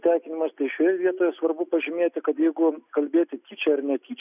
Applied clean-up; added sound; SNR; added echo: none; none; none; none.